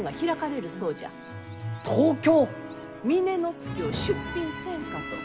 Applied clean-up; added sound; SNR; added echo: none; Wind instrument, woodwind instrument; 17 dB; none.